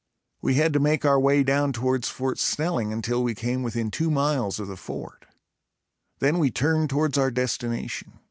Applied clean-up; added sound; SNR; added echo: none; none; none; none.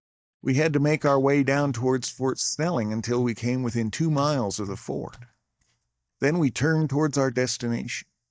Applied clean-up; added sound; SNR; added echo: neural mask model DeepFilterNet 3.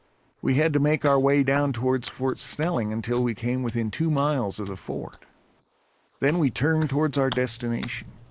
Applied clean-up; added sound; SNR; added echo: neural mask model Resemble Enhance denoiser.